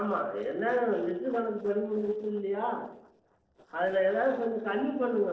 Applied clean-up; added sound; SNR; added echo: neural separator model SepFormer DNS4.